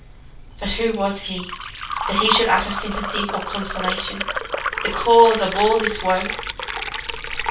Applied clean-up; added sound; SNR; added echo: none; Liquid; 6 dB; reverberation time 0.3 s.